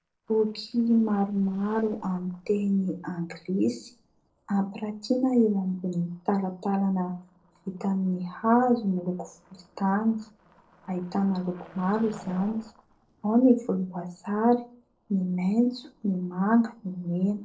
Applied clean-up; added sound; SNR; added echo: neural separator model SepFormer DNS4.